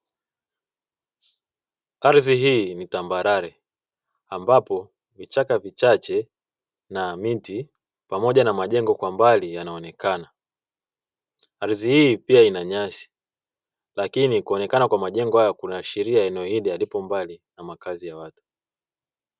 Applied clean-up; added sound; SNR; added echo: none; none; none; none.